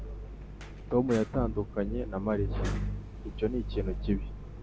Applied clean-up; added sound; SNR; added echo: none; Fire; 16 dB; none.